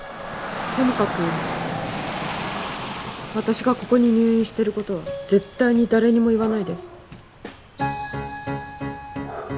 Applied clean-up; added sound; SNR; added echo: none; Rain / Dog; 9 dB; none.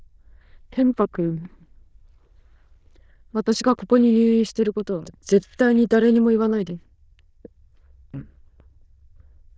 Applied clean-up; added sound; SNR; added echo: neural diffusion model UNIVERSE++.